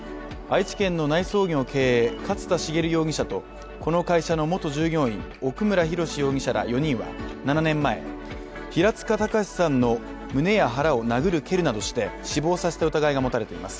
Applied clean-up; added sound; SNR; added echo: none; none; none; none.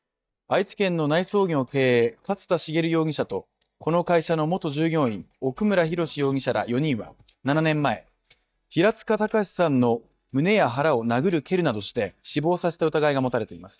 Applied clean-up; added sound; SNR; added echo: neural mask model DeepFilterNet 3.